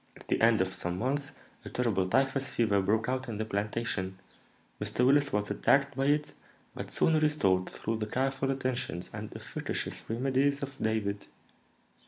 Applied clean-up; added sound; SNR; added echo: none; none; none; none.